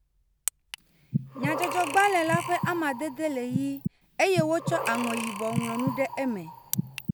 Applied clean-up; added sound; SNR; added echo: none; Breathing; 4 dB; none.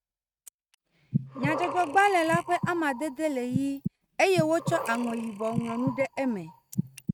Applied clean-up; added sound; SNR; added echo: neural mask model RNNoise.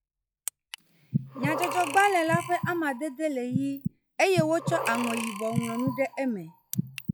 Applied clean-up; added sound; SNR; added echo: classical method log-MMSE.